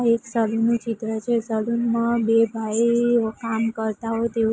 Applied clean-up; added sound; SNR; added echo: none; none; none; none.